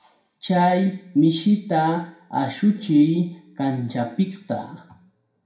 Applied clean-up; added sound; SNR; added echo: none; none; none; reverberation time 0.5 s.